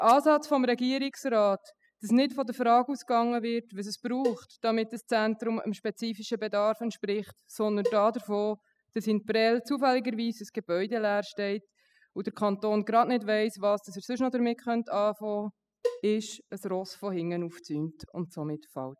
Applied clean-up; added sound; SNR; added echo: classical method spectral subtraction.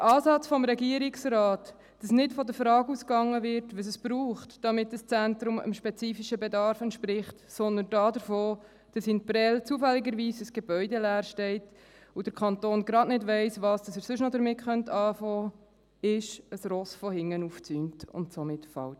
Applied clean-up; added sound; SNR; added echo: none; none; none; none.